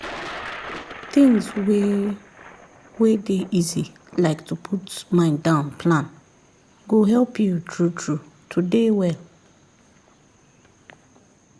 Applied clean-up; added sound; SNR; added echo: none; Thunder; 19 dB; none.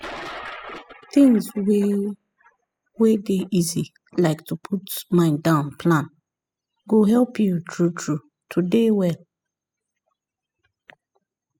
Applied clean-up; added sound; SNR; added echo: classical method spectral subtraction.